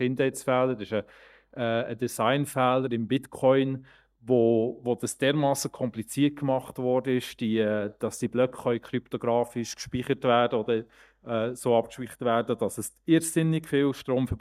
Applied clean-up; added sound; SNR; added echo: neural mask model DeepFilterNet 3.